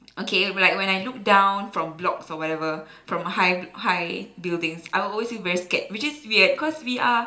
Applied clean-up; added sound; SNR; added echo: none; none; none; reverberation time 0.5 s.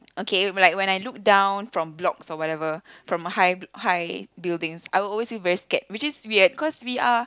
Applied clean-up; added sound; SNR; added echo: none; none; none; none.